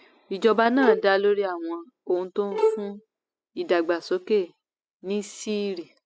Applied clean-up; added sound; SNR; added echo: classical method spectral subtraction.